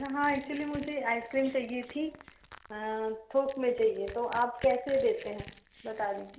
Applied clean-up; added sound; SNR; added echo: none; Crushing; 19 dB; none.